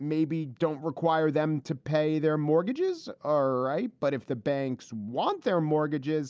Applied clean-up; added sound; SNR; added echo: none; none; none; none.